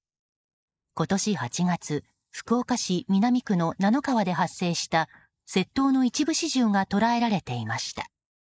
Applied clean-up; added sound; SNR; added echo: neural mask model Resemble Enhance denoiser.